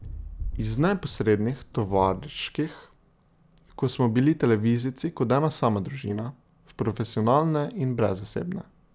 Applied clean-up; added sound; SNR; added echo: none; none; none; none.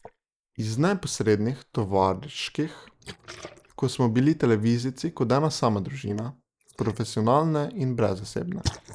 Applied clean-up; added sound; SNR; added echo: neural mask model Resemble Enhance denoiser.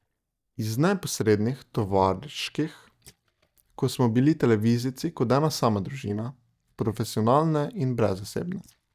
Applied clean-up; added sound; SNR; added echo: neural mask model DeepFilterNet 3.